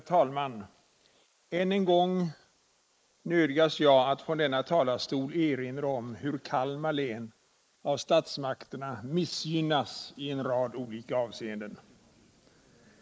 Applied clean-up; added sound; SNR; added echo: neural mask model Resemble Enhance denoiser.